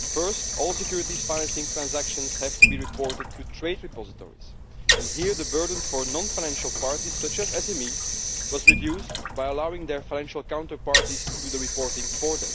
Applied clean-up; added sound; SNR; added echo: none; Sink (filling or washing) / Water; -5 dB; none.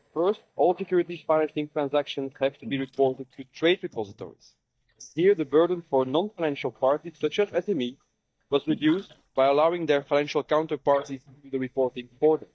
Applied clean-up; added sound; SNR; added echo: neural mask model DeepFilterNet 3.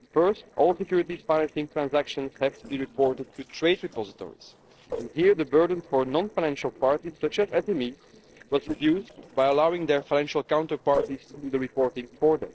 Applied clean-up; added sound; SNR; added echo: neural separator model SepFormer DNS4.